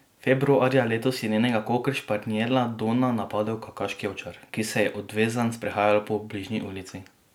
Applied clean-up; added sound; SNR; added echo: none; none; none; none.